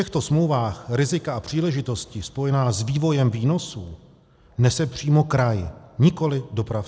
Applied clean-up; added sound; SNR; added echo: none; none; none; none.